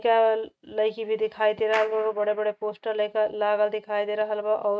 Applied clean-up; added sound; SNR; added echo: neural mask model RNNoise.